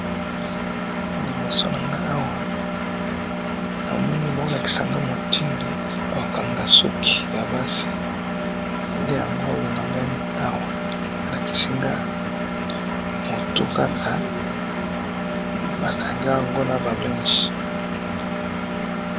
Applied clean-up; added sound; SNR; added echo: none; Engine; -1 dB; none.